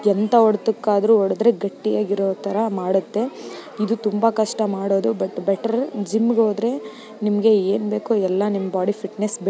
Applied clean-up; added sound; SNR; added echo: none; none; none; none.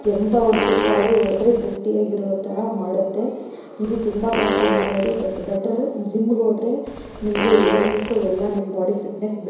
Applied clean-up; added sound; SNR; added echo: none; Fart; 3 dB; reverberation time 1.0 s.